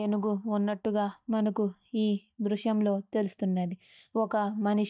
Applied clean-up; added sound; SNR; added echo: neural mask model DeepFilterNet 3.